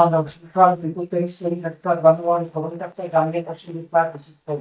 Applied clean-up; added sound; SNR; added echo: neural mask model DeepFilterNet 3.